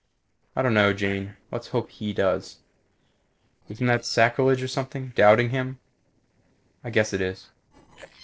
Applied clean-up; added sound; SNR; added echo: neural separator model SepFormer DNS4.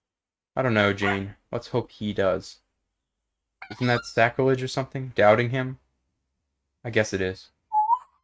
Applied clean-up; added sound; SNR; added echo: neural mask model RNNoise.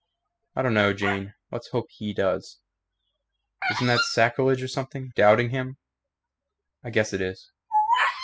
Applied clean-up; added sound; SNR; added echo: classical method spectral subtraction.